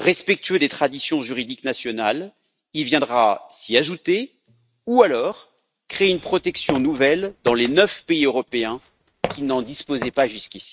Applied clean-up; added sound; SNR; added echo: neural mask model RNNoise.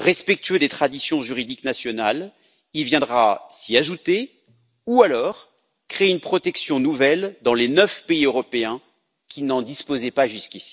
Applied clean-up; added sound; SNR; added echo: none; none; none; none.